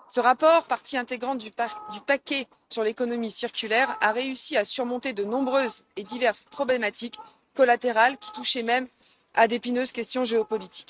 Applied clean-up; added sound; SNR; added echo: neural mask model RNNoise.